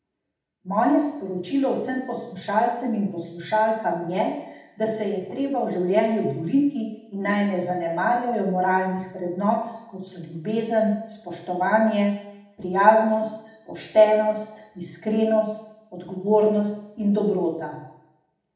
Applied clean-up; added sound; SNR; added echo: none; none; none; reverberation time 0.8 s.